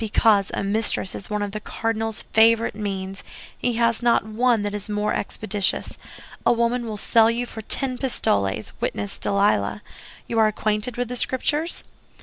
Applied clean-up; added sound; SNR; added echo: none; none; none; none.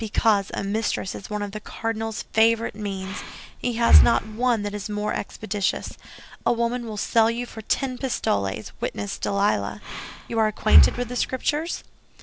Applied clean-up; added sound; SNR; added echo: none; Breathing; -2 dB; none.